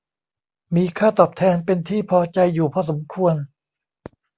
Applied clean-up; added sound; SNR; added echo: none; none; none; none.